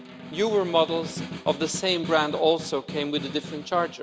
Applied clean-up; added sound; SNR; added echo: none; Snare drum; 11 dB; none.